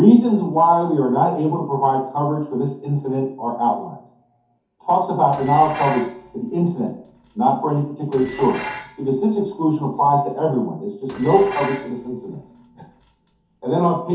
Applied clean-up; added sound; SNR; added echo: none; Dishes, pots, and pans; 17 dB; reverberation time 0.5 s.